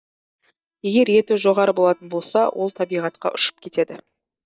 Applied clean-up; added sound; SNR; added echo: neural mask model DeepFilterNet 3.